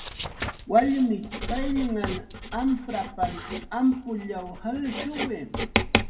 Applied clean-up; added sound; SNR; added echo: none; Writing; 4 dB; reverberation time 1.2 s.